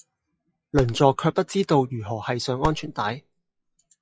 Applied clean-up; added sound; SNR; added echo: classical method log-MMSE.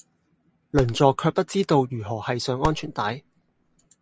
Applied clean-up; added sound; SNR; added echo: none; Fireworks; 12 dB; none.